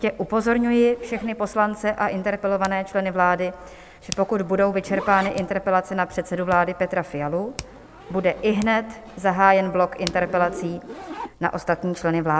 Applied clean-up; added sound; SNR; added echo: none; Hands + Zipper (clothing); 17 dB; none.